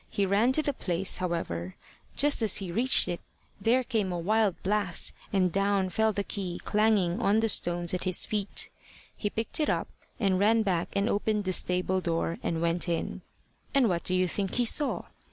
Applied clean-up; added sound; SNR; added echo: none; none; none; none.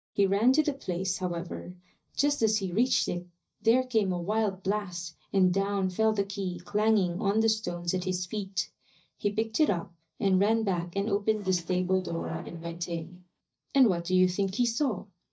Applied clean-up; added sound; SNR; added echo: neural mask model DeepFilterNet 3.